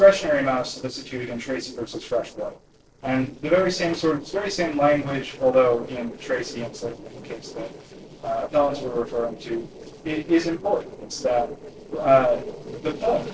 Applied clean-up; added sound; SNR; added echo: neural separator model SepFormer DNS4.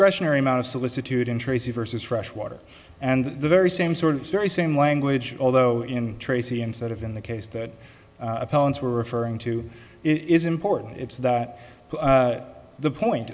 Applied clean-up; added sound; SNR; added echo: none; none; none; none.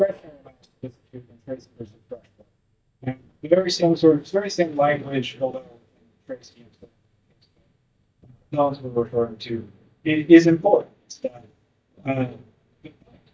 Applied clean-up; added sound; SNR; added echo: neural mask model DeepFilterNet 3.